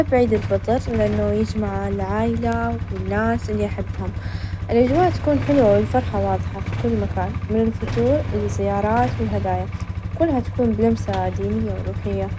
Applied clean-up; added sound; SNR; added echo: none; Idling / Engine starting / Motorcycle / Accelerating, revving, vroom; 4 dB; none.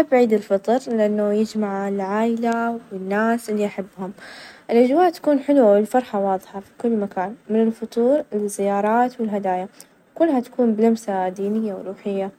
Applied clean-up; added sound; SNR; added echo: none; none; none; none.